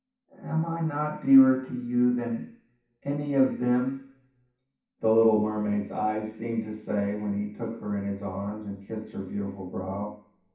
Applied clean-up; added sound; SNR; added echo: none; none; none; reverberation time 0.7 s.